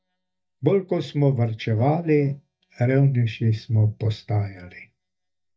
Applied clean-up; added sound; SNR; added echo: neural mask model DeepFilterNet 3.